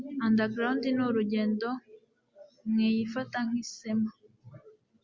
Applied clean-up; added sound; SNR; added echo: none; none; none; none.